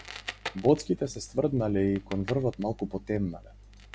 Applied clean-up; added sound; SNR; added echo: none; Crackle; 17 dB; none.